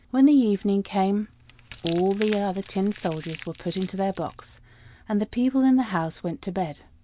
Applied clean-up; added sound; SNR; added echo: none; Crumpling, crinkling; 19 dB; none.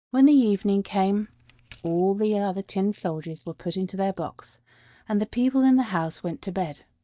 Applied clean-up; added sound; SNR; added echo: neural mask model DeepFilterNet 3.